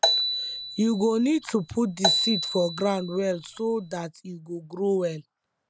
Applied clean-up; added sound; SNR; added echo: none; Marimba, xylophone; 2 dB; none.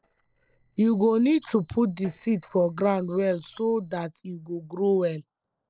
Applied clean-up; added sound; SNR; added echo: neural separator model SepFormer DNS4.